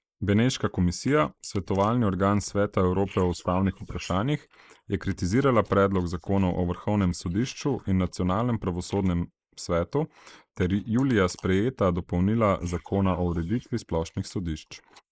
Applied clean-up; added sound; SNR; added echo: neural mask model Resemble Enhance denoiser.